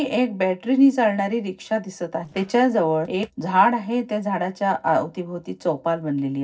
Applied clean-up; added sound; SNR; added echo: neural separator model SepFormer DNS4.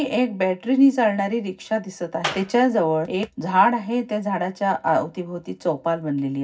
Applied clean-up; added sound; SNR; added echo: none; Clapping; 11 dB; reverberation time 0.4 s.